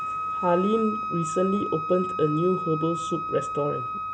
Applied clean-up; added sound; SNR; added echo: none; Wind instrument, woodwind instrument; 4 dB; none.